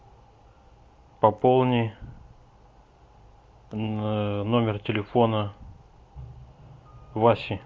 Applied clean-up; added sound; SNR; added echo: none; none; none; none.